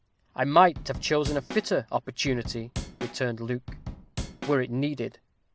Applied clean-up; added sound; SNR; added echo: none; Drum / Drum kit; 9 dB; none.